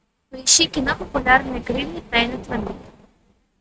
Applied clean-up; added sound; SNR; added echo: neural mask model RNNoise.